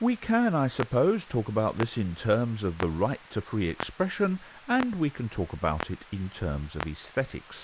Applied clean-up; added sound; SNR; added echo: none; Clock; 15 dB; none.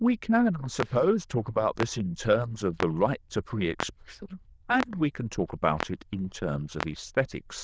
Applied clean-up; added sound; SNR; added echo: neural diffusion model UNIVERSE++.